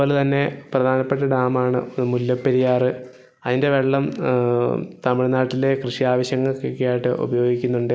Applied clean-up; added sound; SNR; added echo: none; none; none; none.